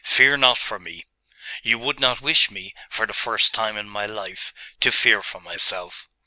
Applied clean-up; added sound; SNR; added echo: none; none; none; none.